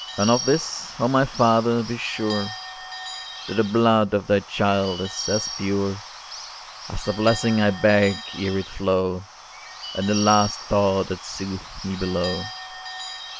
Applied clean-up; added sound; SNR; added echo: none; Bird / Bell; 11 dB; none.